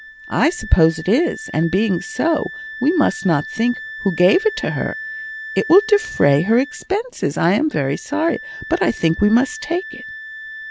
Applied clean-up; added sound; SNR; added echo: none; Wind instrument, woodwind instrument; 14 dB; none.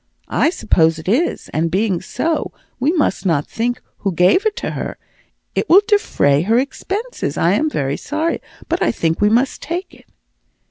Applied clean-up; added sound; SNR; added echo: none; none; none; none.